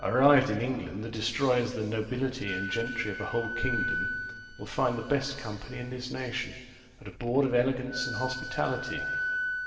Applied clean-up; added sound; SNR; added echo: none; Wind instrument, woodwind instrument; 8 dB; reverberation time 2.0 s.